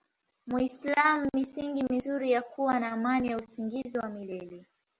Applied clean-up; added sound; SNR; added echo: none; none; none; none.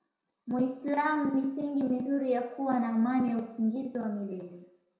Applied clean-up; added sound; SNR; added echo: none; none; none; reverberation time 0.6 s.